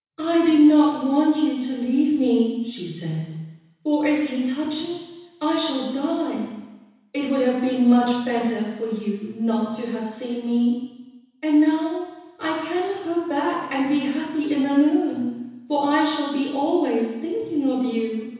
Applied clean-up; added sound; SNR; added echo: none; none; none; reverberation time 1.1 s.